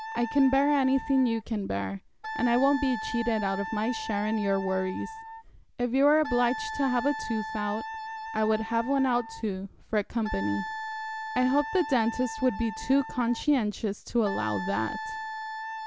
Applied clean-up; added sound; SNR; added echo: none; Wind instrument, woodwind instrument; 9 dB; none.